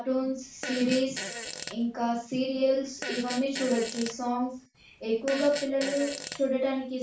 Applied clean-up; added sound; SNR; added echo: none; Fart; 11 dB; reverberation time 0.3 s.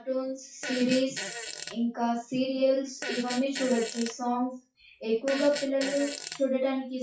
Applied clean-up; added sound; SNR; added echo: classical method WPE with log-MMSE.